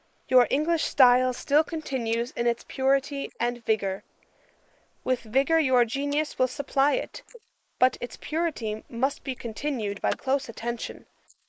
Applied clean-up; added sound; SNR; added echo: neural mask model Resemble Enhance denoiser.